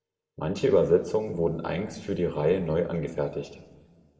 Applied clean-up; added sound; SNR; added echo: none; none; none; reverberation time 1.3 s.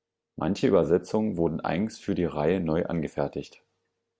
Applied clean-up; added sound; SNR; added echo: none; none; none; none.